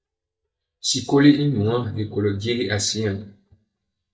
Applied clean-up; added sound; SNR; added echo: neural mask model DeepFilterNet 3.